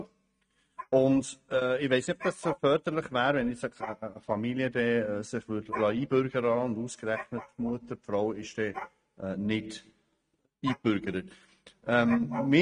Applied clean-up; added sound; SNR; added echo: neural mask model RNNoise.